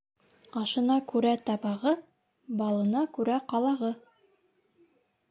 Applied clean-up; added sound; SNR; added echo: none; none; none; none.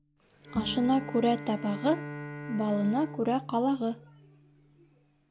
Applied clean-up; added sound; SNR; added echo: none; Bowed string instrument + Bowed string instrument; 11 dB; none.